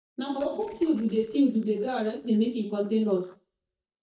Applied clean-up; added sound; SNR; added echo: neural mask model DeepFilterNet 3.